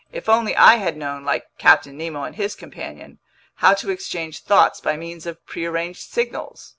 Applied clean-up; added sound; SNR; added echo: none; none; none; none.